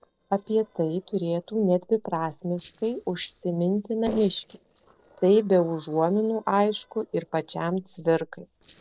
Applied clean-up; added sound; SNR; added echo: neural separator model SepFormer DNS4.